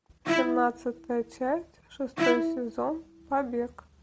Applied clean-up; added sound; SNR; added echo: none; Bowed string instrument; 2 dB; none.